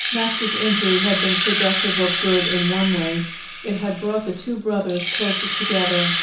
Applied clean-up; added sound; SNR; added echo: none; Rattle (instrument); 1 dB; reverberation time 0.7 s.